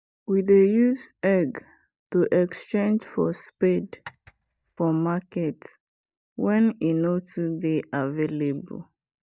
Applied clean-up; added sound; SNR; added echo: neural mask model DeepFilterNet 3.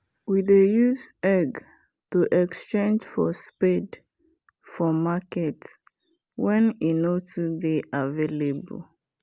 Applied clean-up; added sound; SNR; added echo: none; none; none; none.